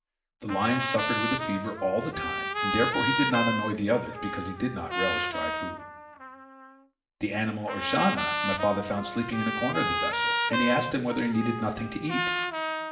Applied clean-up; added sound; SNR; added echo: none; Trumpet; 2 dB; reverberation time 0.8 s.